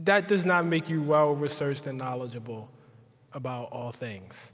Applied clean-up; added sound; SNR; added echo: none; none; none; none.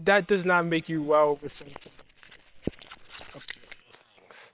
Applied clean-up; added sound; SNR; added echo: neural separator model SepFormer WHAM!.